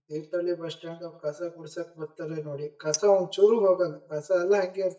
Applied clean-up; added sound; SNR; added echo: neural mask model DeepFilterNet 3.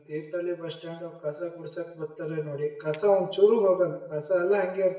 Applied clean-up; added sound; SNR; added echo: none; Chink, clink; 17 dB; reverberation time 0.8 s.